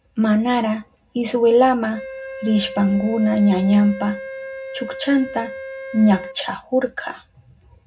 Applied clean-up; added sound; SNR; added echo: none; Wind instrument, woodwind instrument; 14 dB; reverberation time 0.3 s.